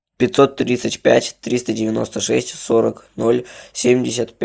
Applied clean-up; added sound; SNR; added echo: neural mask model Resemble Enhance denoiser.